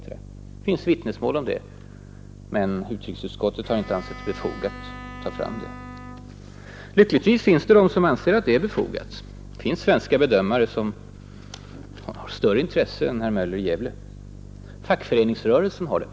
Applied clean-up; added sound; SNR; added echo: none; Bowed string instrument; 18 dB; none.